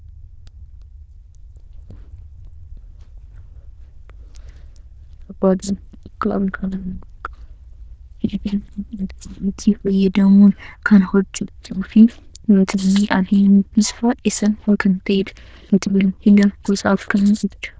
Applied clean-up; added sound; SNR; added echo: neural diffusion model UNIVERSE++.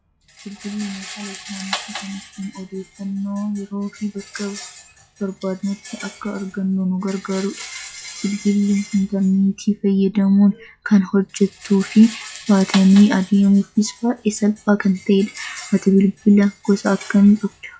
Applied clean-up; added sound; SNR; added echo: classical method log-MMSE.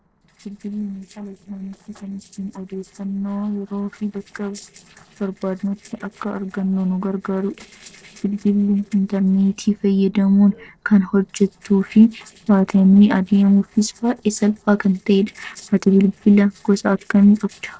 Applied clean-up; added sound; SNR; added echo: neural separator model SepFormer DNS4.